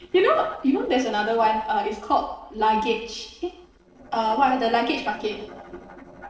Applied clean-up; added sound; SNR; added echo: neural separator model SepFormer DNS4.